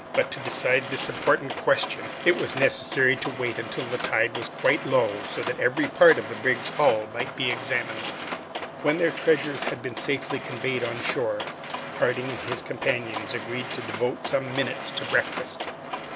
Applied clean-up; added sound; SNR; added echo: none; Mechanisms; 8 dB; none.